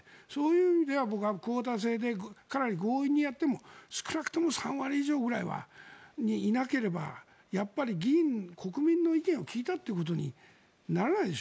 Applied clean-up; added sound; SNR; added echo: none; none; none; none.